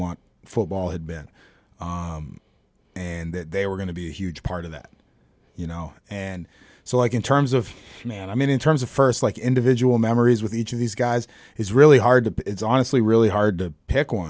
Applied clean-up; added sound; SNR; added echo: none; none; none; none.